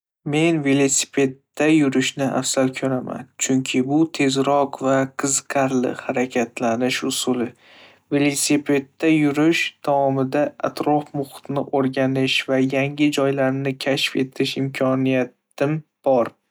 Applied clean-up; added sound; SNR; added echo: none; none; none; none.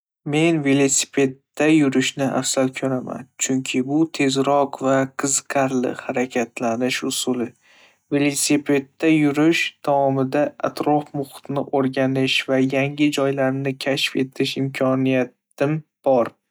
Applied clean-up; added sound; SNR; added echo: neural mask model DeepFilterNet 3.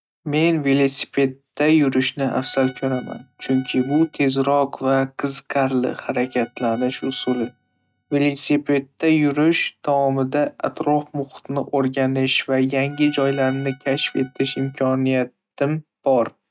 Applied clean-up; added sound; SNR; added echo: neural mask model RNNoise.